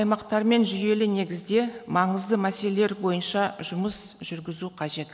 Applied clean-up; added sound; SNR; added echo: none; none; none; none.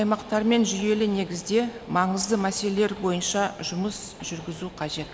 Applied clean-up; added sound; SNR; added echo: none; Train; 18 dB; none.